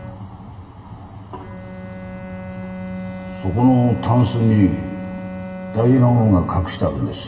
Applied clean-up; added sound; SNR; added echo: none; Bowed string instrument; 13 dB; reverberation time 1.4 s.